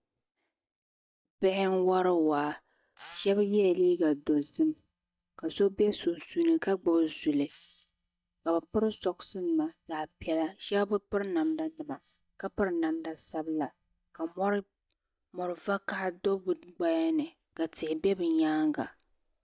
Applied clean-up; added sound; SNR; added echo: neural mask model DeepFilterNet 3.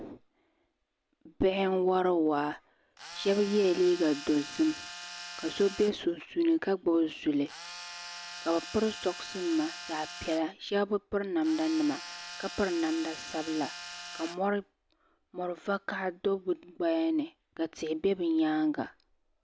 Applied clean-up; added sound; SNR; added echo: none; Tools; 12 dB; none.